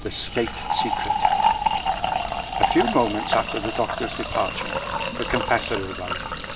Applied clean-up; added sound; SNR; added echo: none; Fill (with liquid); -2 dB; reverberation time 0.6 s.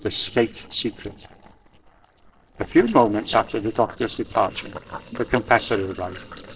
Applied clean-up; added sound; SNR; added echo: neural separator model SepFormer DNS4.